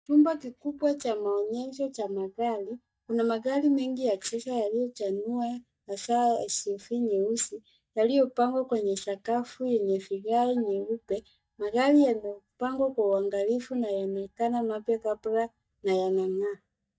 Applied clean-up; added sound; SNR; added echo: neural mask model DeepFilterNet 3.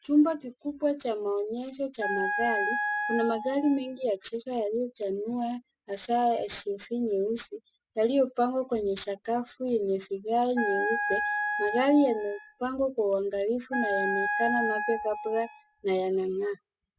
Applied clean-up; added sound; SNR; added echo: classical method spectral subtraction.